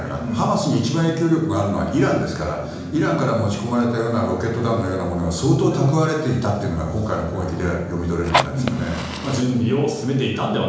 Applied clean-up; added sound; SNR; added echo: none; Fire; 5 dB; reverberation time 1.0 s.